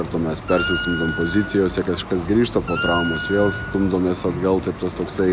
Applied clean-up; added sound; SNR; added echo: none; Wind instrument, woodwind instrument; 8 dB; none.